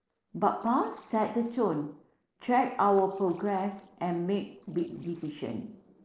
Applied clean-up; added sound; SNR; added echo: neural separator model SepFormer DNS4.